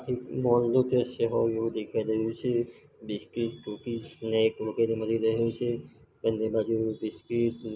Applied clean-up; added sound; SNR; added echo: none; none; none; none.